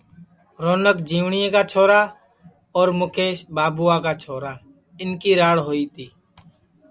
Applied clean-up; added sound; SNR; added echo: none; none; none; none.